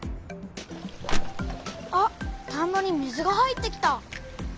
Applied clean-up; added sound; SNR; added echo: none; Crushing; -4 dB; none.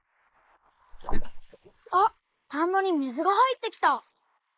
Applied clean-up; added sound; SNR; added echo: neural mask model Resemble Enhance denoiser.